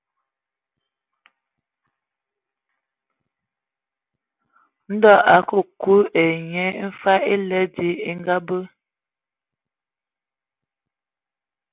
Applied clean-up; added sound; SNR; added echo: none; none; none; none.